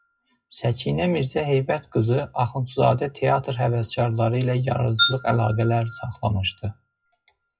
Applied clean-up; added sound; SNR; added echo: classical method WPE with log-MMSE.